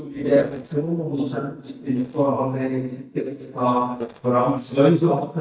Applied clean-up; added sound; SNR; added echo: neural mask model DeepFilterNet 3.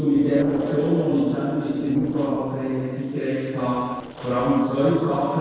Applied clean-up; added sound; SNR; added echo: neural separator model SepFormer DNS4.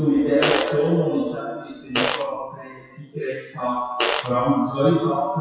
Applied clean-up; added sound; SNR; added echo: classical method WPE with log-MMSE.